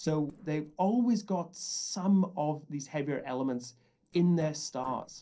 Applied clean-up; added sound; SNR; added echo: neural separator model SepFormer DNS4.